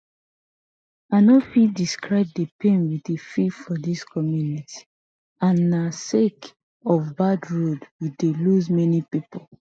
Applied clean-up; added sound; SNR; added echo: neural mask model Resemble Enhance denoiser.